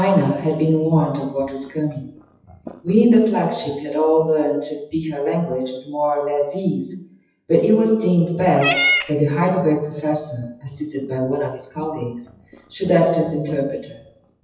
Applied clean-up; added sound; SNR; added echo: classical method WPE with log-MMSE.